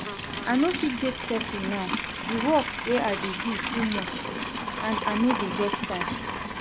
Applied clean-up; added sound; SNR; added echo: none; Livestock, farm animals, working animals; 2 dB; none.